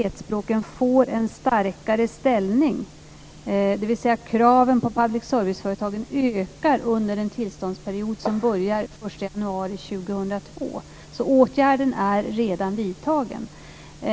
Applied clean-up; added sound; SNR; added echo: none; none; none; none.